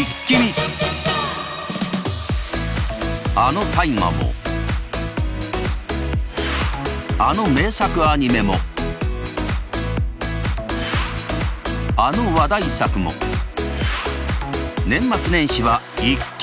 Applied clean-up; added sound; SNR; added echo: none; none; none; none.